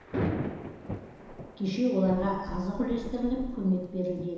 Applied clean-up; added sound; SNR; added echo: none; Thunder / Rain; 7 dB; reverberation time 1.0 s.